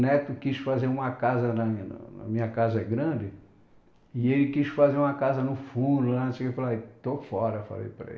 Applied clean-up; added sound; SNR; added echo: none; none; none; reverberation time 0.6 s.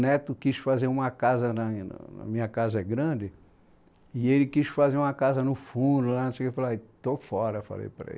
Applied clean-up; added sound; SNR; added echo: none; none; none; none.